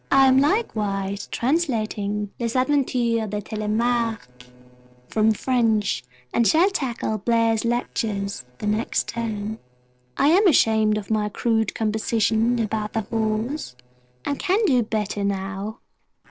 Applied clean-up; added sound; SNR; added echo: neural separator model SepFormer DNS4.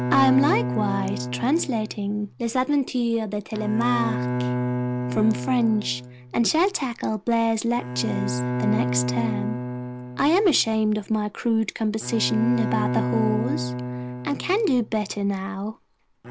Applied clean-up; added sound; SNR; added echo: none; Bowed string instrument; 5 dB; none.